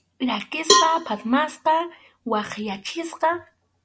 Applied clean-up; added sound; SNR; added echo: none; Cowbell; 0 dB; none.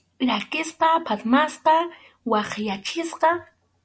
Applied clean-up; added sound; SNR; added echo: none; none; none; none.